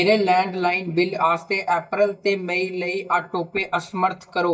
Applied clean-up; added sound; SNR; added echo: neural mask model DeepFilterNet 3.